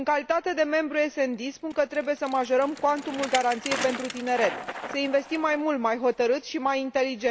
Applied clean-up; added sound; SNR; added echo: none; Bicycle; 13 dB; none.